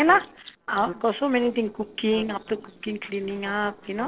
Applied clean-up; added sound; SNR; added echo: neural separator model SepFormer DNS4.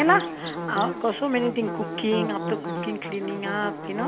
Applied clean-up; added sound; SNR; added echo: none; Buzz / Bird; 5 dB; none.